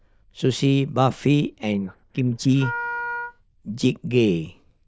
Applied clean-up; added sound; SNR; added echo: neural diffusion model UNIVERSE++.